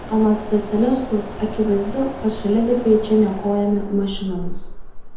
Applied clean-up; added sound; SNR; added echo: none; Mechanisms; 9 dB; reverberation time 2.1 s.